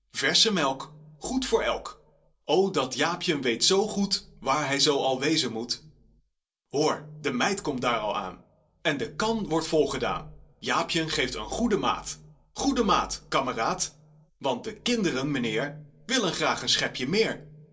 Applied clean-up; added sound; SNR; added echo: none; none; none; reverberation time 0.2 s.